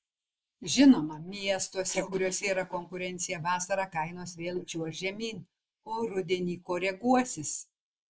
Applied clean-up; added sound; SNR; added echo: neural mask model Resemble Enhance denoiser.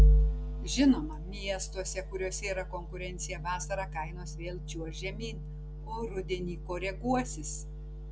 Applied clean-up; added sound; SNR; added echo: none; none; none; none.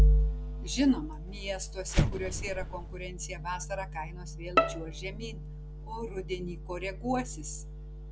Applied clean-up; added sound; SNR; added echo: none; Bowed string instrument + Explosion; 2 dB; none.